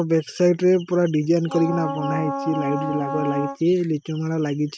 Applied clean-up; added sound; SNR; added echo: neural mask model RNNoise.